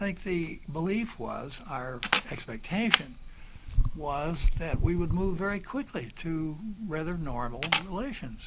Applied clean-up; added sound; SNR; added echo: none; Camera; -2 dB; none.